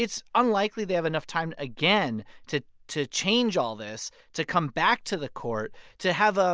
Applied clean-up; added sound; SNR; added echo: none; none; none; none.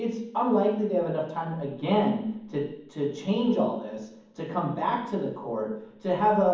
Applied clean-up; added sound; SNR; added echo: none; none; none; reverberation time 1.2 s.